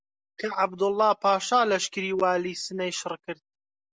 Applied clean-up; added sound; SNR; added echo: none; none; none; none.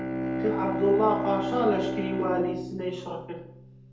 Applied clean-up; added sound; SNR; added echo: none; Bowed string instrument; 3 dB; reverberation time 2.1 s.